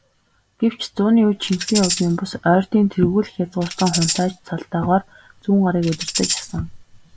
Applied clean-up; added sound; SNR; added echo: none; Tambourine; 6 dB; none.